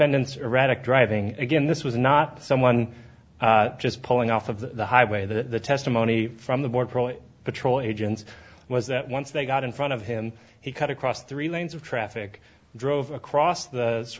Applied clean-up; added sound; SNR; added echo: none; none; none; none.